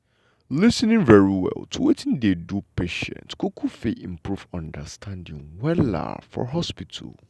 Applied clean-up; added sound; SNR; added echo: none; none; none; none.